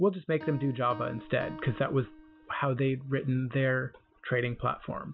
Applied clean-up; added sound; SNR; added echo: none; Piano; 18 dB; none.